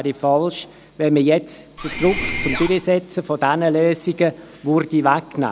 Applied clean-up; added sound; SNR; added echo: none; Mechanisms; 6 dB; none.